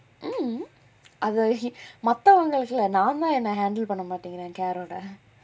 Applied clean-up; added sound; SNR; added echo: none; none; none; none.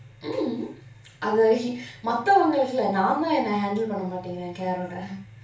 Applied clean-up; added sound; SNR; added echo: none; none; none; reverberation time 0.3 s.